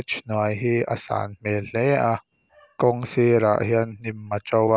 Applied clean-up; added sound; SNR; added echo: none; none; none; none.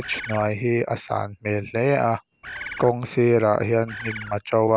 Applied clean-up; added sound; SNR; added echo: none; Bird; 12 dB; none.